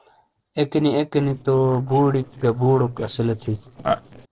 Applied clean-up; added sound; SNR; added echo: neural separator model SepFormer DNS4.